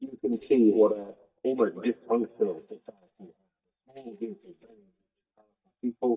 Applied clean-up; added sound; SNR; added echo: neural mask model DeepFilterNet 3.